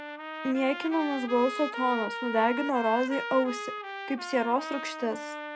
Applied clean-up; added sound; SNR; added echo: none; Trumpet; 8 dB; none.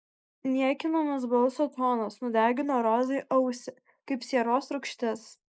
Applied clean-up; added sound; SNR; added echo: neural mask model Resemble Enhance denoiser.